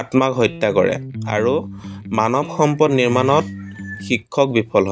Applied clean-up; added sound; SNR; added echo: none; Electric guitar; 12 dB; none.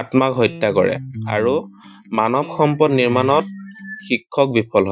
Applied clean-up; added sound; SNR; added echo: classical method Wiener filter.